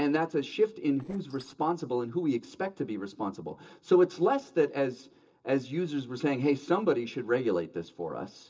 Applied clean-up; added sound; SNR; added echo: neural separator model SepFormer DNS4.